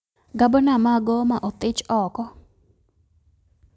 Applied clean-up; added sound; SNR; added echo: none; none; none; none.